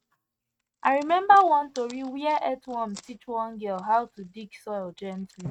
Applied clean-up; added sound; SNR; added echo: neural mask model RNNoise.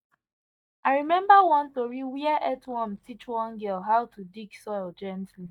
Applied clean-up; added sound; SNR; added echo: neural mask model DeepFilterNet 3.